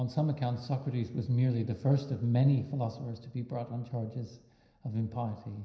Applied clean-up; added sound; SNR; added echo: none; none; none; reverberation time 0.9 s.